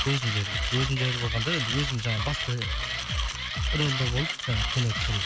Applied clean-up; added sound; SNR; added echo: none; Mechanisms; 3 dB; none.